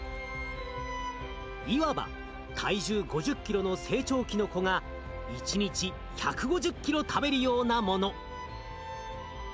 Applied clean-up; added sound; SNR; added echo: none; none; none; none.